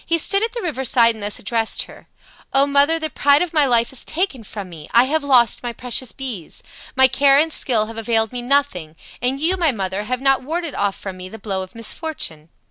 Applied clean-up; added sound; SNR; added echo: none; Drum kit; 16 dB; none.